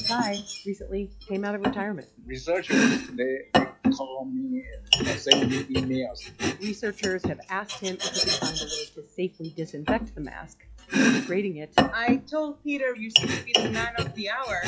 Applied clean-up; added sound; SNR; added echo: classical method log-MMSE.